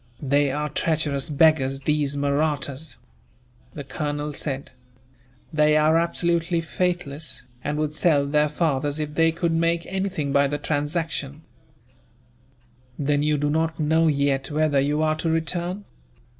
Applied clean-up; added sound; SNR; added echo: none; none; none; none.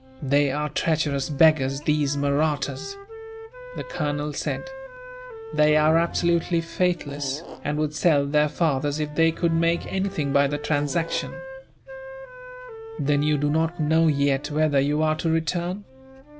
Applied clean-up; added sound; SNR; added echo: none; Wind instrument, woodwind instrument + Fart / Drawer open or close; 15 dB; none.